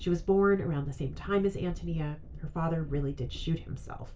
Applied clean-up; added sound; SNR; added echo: none; Train; 10 dB; reverberation time 0.2 s.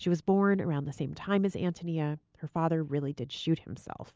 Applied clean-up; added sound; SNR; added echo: none; none; none; none.